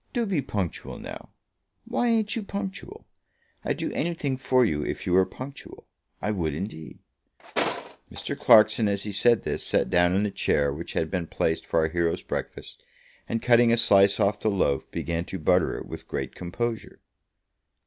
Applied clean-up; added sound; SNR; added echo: none; Tools; 7 dB; none.